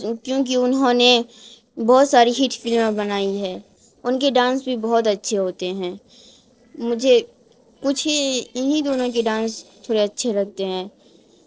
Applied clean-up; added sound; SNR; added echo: neural separator model SepFormer DNS4.